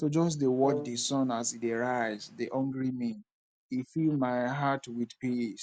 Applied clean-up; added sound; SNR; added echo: none; Brass instrument; 8 dB; none.